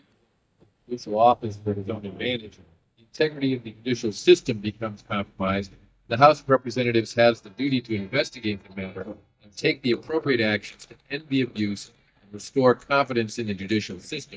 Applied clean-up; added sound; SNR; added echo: neural mask model DeepFilterNet 3.